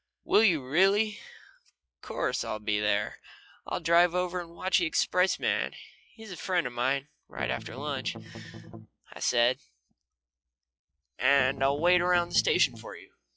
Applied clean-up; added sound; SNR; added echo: classical method log-MMSE.